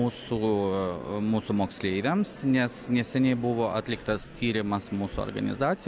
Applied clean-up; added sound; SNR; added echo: none; none; none; none.